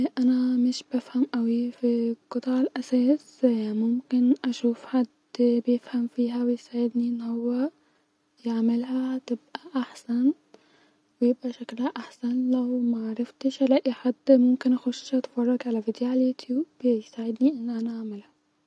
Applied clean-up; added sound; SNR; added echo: none; none; none; none.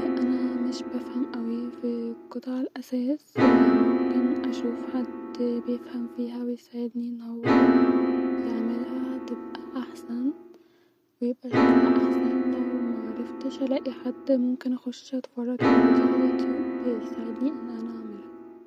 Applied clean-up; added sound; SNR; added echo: none; Piano; -4 dB; none.